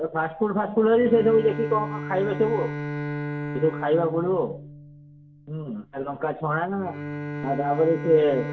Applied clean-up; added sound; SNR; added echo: none; Bowed string instrument; 9 dB; reverberation time 0.1 s.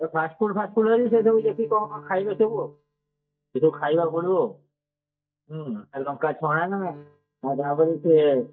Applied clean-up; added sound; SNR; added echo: neural mask model DeepFilterNet 3.